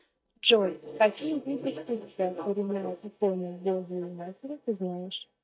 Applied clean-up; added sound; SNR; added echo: neural mask model DeepFilterNet 3.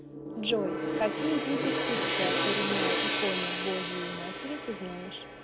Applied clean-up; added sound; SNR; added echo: none; Gong; -4 dB; none.